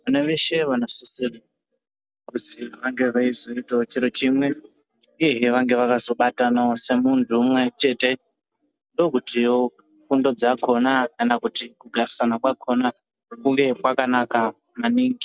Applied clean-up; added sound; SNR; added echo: none; none; none; none.